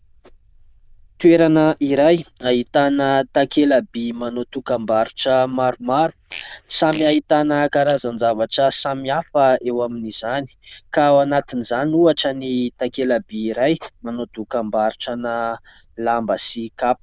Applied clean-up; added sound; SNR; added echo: neural diffusion model UNIVERSE++.